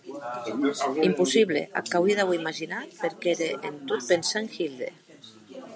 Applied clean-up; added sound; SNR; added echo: none; none; none; none.